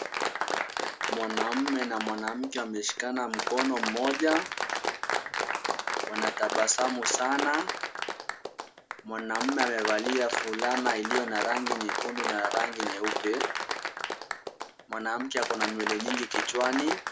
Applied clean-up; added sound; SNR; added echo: none; Applause; 1 dB; none.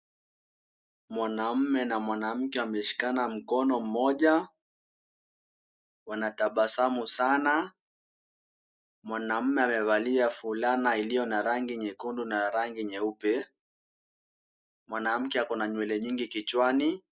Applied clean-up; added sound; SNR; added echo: none; none; none; none.